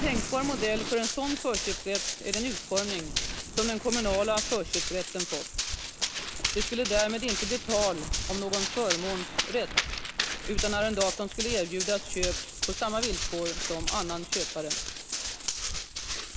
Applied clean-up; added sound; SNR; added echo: none; Run; 1 dB; none.